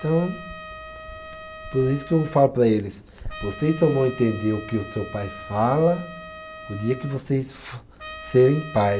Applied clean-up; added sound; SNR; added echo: none; Trumpet; 16 dB; none.